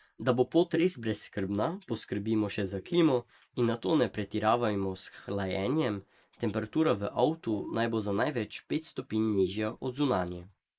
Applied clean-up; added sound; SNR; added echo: neural mask model Resemble Enhance denoiser.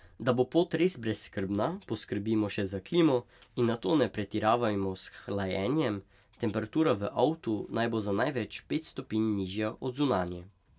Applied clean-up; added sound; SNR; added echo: none; none; none; none.